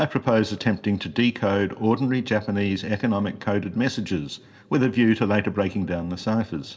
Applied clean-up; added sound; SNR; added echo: none; none; none; reverberation time 0.6 s.